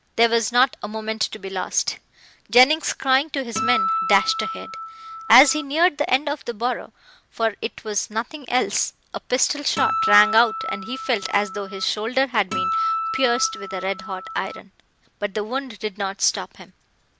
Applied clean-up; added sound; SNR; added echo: none; Acoustic guitar; 3 dB; none.